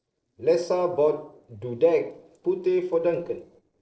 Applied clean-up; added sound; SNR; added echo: neural separator model SepFormer DNS4.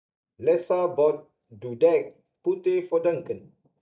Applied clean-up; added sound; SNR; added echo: neural mask model DeepFilterNet 3.